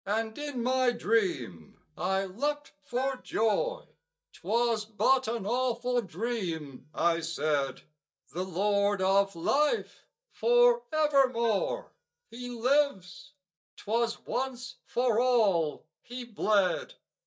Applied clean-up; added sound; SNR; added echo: neural mask model DeepFilterNet 3.